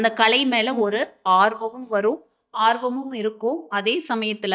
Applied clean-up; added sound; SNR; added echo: neural mask model DeepFilterNet 3.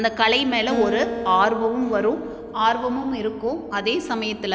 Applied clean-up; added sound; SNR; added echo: none; Acoustic guitar; 11 dB; none.